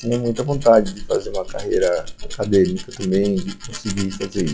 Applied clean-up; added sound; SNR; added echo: classical method log-MMSE.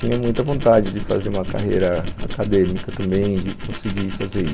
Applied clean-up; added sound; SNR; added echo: none; Tools; 6 dB; none.